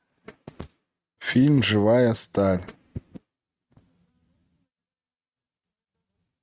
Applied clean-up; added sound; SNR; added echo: neural mask model RNNoise.